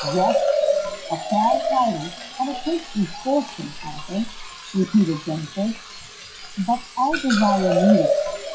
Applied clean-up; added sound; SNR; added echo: classical method WPE with log-MMSE.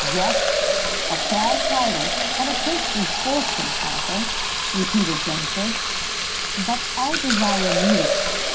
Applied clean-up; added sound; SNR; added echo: none; Fill (with liquid); -3 dB; reverberation time 0.3 s.